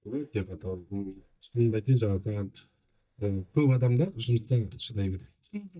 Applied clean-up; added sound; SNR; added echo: neural mask model DeepFilterNet 3.